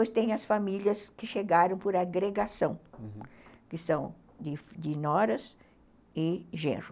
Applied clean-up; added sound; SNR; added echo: none; none; none; none.